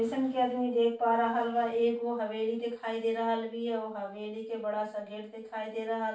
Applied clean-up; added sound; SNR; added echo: none; none; none; reverberation time 0.2 s.